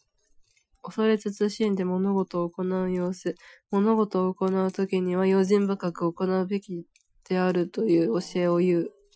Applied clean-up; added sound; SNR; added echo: classical method Wiener filter.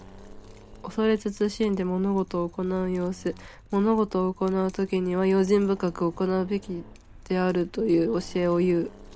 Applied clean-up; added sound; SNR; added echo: none; Keys jangling + Accelerating, revving, vroom; 20 dB; none.